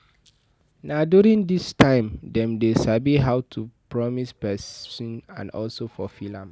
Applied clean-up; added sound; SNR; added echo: none; none; none; none.